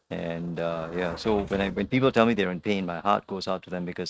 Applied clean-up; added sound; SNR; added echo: neural mask model RNNoise.